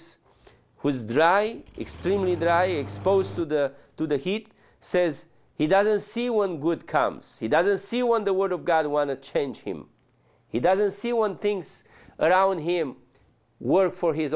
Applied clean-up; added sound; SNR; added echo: none; Engine starting; 14 dB; none.